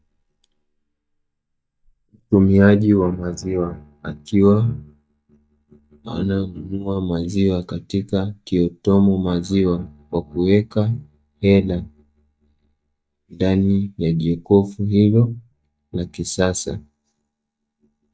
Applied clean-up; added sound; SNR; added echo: neural mask model DeepFilterNet 3.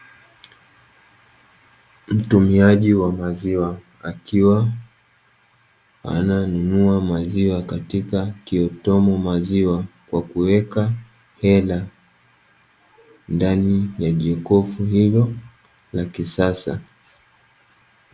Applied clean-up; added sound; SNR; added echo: none; none; none; none.